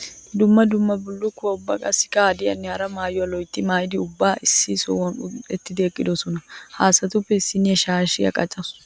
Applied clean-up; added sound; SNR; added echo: none; none; none; none.